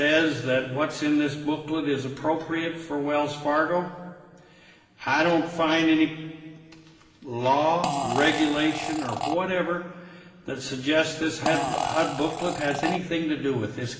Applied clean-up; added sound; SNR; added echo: none; Fart; 6 dB; reverberation time 2.3 s.